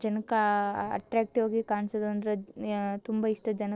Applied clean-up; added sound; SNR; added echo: neural separator model SepFormer DNS4.